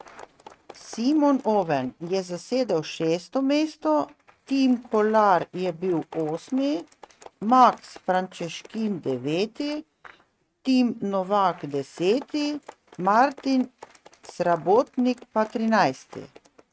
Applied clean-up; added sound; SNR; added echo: neural mask model RNNoise.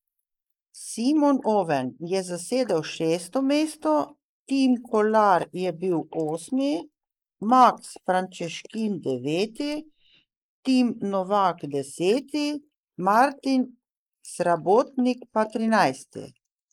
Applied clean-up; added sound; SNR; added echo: neural mask model Resemble Enhance denoiser.